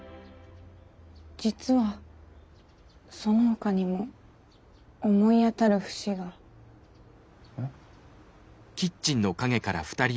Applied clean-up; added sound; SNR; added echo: none; none; none; none.